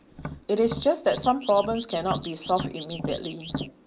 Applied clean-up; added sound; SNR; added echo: none; Tap + Alarm / Car; 10 dB; none.